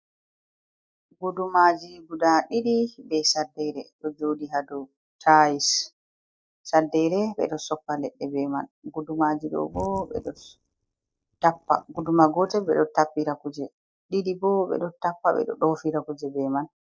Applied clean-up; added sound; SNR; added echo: neural mask model DeepFilterNet 3.